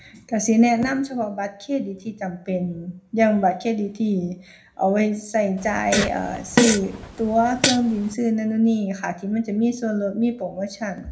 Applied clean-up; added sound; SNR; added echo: none; Fart; 2 dB; reverberation time 0.3 s.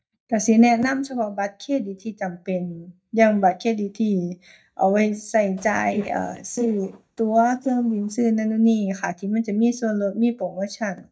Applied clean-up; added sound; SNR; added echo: neural mask model DeepFilterNet 3.